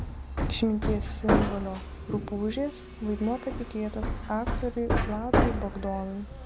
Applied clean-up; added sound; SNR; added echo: none; Hammer; -2 dB; none.